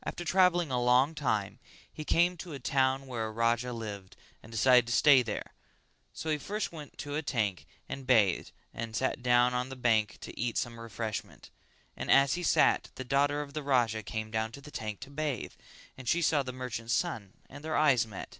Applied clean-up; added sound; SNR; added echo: none; none; none; none.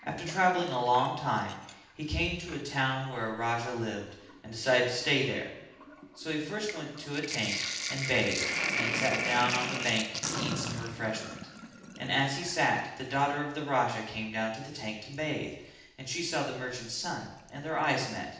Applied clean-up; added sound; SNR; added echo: none; Sink (filling or washing); 7 dB; reverberation time 0.8 s.